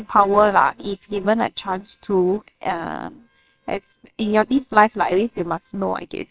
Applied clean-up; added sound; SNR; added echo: neural separator model SepFormer WHAMR!.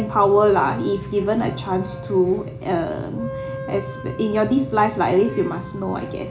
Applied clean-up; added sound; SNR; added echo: none; Wind instrument, woodwind instrument; 15 dB; reverberation time 0.4 s.